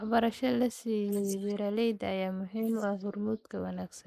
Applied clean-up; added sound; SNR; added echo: neural mask model Resemble Enhance denoiser.